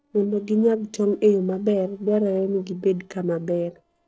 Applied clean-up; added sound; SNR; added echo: neural separator model SepFormer DNS4.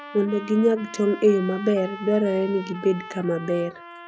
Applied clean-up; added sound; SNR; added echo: none; Trumpet; 16 dB; none.